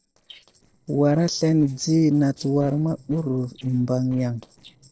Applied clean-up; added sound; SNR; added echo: neural separator model SepFormer DNS4.